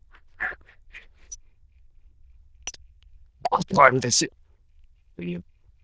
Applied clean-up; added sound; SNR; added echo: neural diffusion model UNIVERSE++.